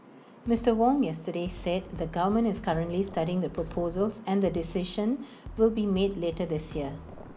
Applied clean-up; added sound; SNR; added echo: none; Drum kit; 16 dB; none.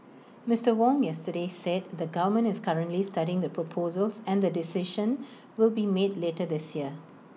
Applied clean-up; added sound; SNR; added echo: none; none; none; none.